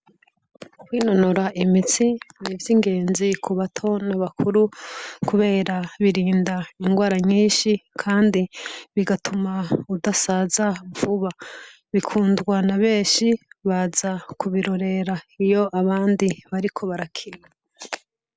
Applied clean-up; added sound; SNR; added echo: none; none; none; none.